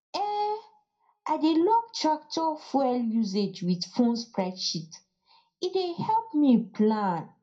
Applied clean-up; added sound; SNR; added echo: none; none; none; reverberation time 0.2 s.